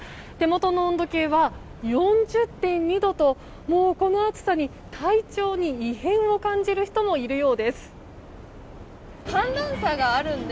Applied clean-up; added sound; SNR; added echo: none; none; none; none.